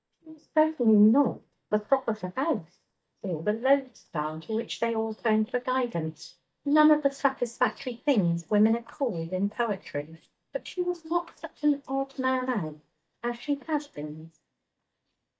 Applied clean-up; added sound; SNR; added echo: neural mask model DeepFilterNet 3.